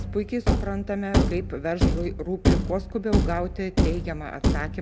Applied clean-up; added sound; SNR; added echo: none; Thump, thud; -5 dB; none.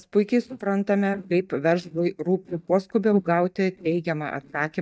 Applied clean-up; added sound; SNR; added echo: neural mask model DeepFilterNet 3.